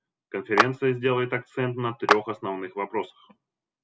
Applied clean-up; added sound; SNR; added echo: none; Clapping; 1 dB; none.